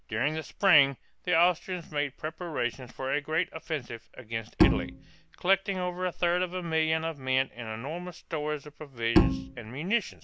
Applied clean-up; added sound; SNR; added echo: none; Bowed string instrument; -4 dB; none.